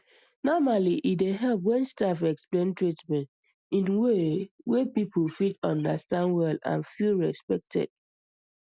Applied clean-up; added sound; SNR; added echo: none; none; none; none.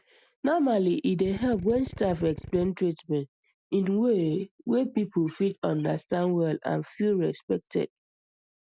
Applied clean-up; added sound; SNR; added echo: none; Drill; 13 dB; none.